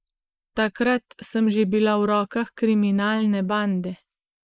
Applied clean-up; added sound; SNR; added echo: neural mask model Resemble Enhance denoiser.